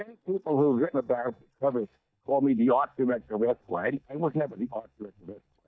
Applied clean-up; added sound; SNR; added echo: neural mask model DeepFilterNet 3.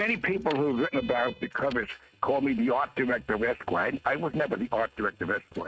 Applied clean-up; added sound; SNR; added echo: neural mask model RNNoise.